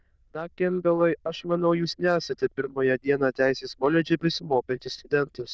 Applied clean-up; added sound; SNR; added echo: neural diffusion model UNIVERSE++.